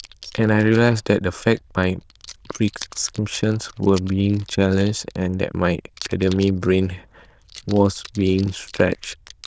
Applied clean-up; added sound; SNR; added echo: neural diffusion model UNIVERSE++.